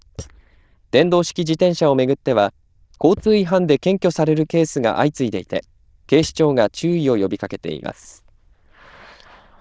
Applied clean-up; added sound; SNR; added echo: neural diffusion model UNIVERSE++.